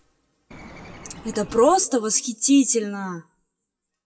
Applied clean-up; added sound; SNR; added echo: classical method WPE with log-MMSE.